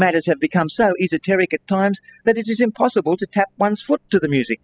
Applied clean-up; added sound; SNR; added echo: classical method spectral subtraction.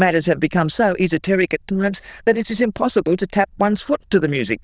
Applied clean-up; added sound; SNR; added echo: neural diffusion model UNIVERSE++.